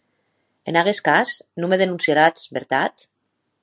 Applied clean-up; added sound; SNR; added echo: none; none; none; none.